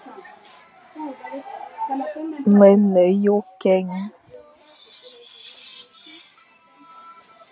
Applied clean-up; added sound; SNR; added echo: none; none; none; none.